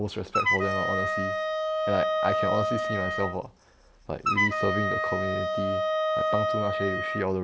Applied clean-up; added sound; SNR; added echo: none; Wind instrument, woodwind instrument; -4 dB; none.